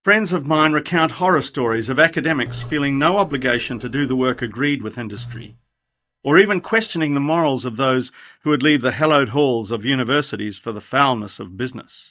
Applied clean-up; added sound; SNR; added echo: neural mask model DeepFilterNet 3.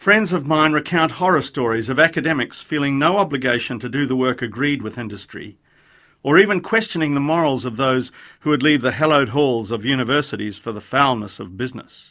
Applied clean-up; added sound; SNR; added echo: none; none; none; none.